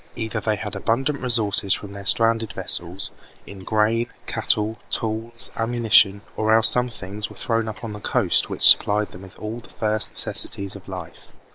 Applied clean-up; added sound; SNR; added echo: neural separator model SepFormer WHAM!.